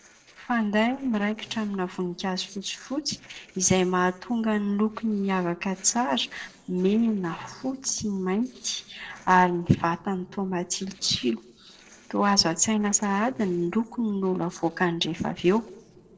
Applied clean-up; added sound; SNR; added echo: neural separator model SepFormer DNS4.